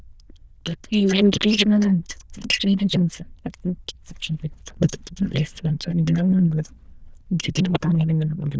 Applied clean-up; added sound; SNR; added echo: neural diffusion model UNIVERSE++.